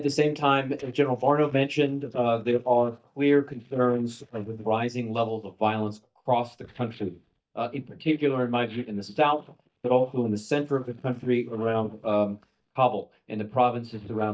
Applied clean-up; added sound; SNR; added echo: neural mask model DeepFilterNet 3.